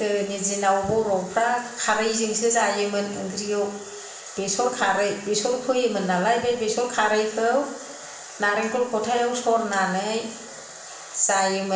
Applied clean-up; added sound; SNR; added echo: none; Tambourine; 20 dB; reverberation time 0.8 s.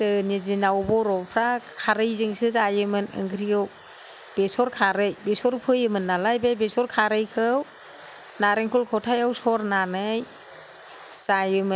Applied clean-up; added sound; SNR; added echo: none; none; none; none.